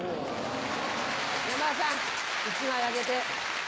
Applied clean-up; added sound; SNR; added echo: none; Hi-hat; 18 dB; none.